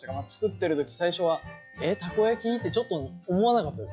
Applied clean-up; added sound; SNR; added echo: classical method log-MMSE.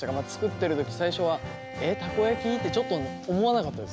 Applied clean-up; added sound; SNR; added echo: none; Bowed string instrument; 12 dB; none.